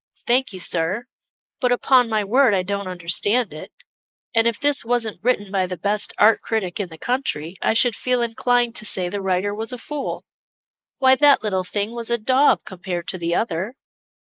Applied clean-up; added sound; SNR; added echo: neural mask model Resemble Enhance denoiser.